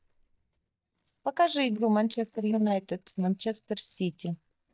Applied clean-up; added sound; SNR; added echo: neural mask model DeepFilterNet 3.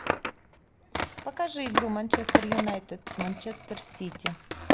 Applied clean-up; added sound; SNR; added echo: none; Skateboard; -4 dB; none.